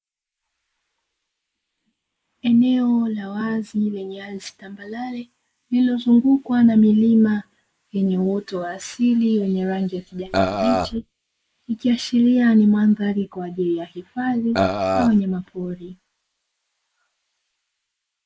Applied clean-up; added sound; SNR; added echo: neural mask model Resemble Enhance denoiser.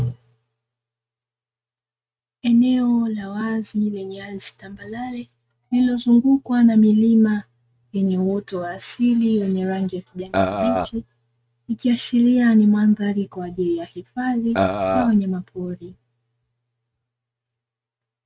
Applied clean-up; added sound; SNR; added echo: neural mask model RNNoise.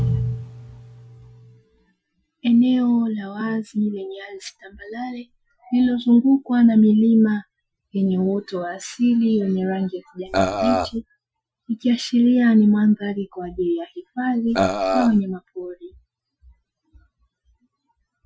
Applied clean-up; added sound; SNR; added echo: classical method Wiener filter.